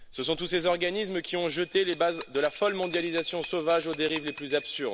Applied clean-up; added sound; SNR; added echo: none; Bell; 1 dB; none.